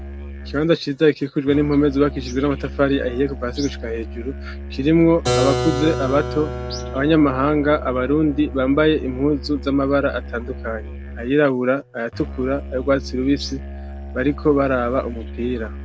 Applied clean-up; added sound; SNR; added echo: none; Keyboard (musical) + Musical instrument; 9 dB; none.